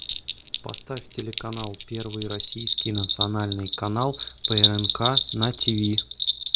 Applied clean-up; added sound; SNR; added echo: none; Bell; -2 dB; none.